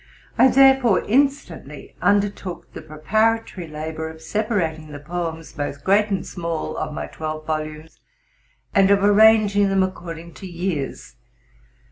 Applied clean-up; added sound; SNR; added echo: none; none; none; none.